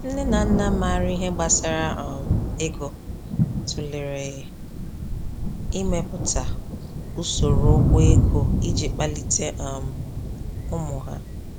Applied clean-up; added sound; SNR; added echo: none; Thunder; -5 dB; none.